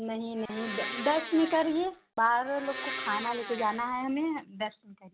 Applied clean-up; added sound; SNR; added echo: none; Domestic sounds, home sounds; 9 dB; none.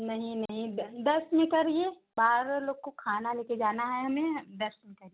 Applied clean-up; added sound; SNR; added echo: none; none; none; none.